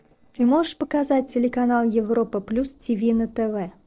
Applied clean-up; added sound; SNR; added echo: neural separator model SepFormer DNS4.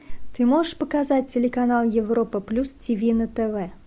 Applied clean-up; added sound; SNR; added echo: none; none; none; none.